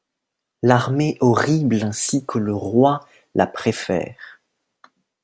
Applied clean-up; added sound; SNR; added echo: none; none; none; none.